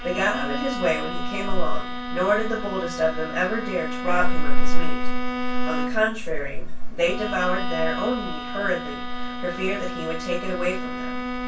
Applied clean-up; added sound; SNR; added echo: none; Bowed string instrument; 11 dB; reverberation time 0.2 s.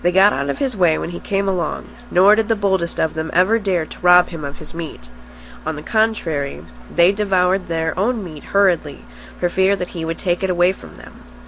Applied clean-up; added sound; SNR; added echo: none; none; none; none.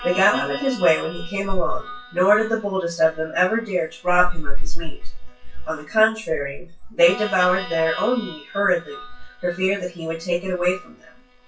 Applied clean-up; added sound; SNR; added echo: classical method WPE with log-MMSE.